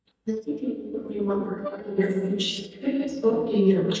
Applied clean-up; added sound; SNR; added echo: neural mask model DeepFilterNet 3.